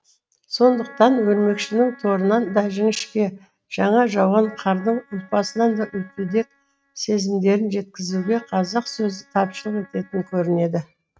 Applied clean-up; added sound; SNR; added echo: neural mask model RNNoise.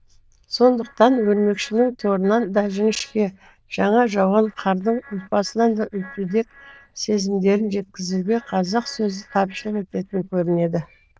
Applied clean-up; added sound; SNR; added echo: neural diffusion model UNIVERSE++.